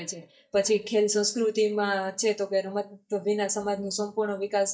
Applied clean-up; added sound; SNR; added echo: neural mask model DeepFilterNet 3.